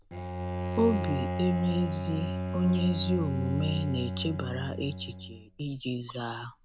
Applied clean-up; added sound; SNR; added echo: none; Bowed string instrument; 3 dB; none.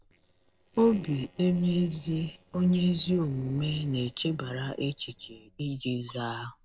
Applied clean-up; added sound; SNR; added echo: neural separator model SepFormer DNS4.